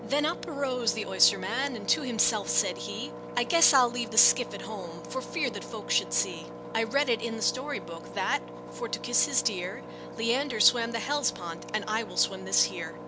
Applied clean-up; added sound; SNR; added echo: none; Engine; 11 dB; none.